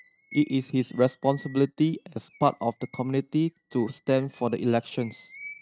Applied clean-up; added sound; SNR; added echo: neural mask model RNNoise.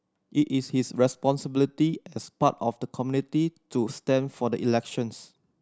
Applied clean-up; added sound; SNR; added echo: none; none; none; none.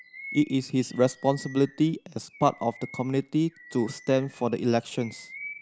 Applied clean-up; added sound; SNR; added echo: none; Bird vocalization, bird call, bird song; 19 dB; none.